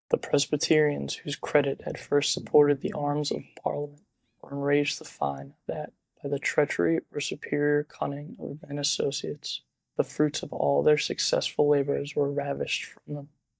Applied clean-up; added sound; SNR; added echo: neural mask model DeepFilterNet 3.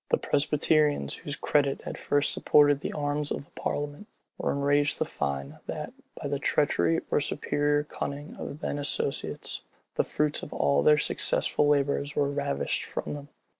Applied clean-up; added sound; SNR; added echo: none; none; none; none.